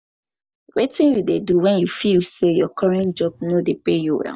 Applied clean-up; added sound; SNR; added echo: neural mask model DeepFilterNet 3.